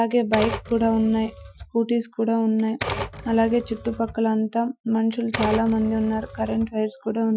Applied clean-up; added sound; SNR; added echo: classical method Wiener filter.